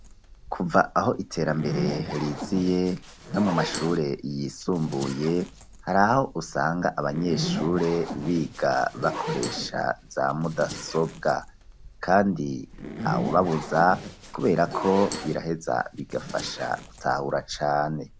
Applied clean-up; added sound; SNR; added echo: none; Zipper (clothing); 10 dB; none.